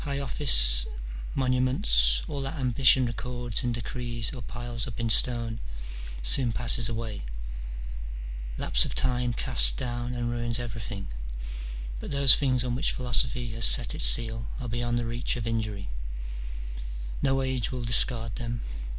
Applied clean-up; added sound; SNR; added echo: none; none; none; none.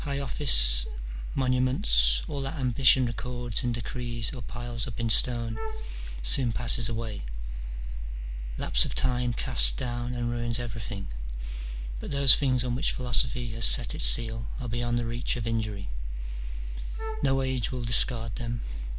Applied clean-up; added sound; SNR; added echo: none; Wind instrument, woodwind instrument; 16 dB; none.